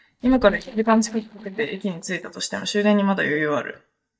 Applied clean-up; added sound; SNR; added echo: neural mask model DeepFilterNet 3.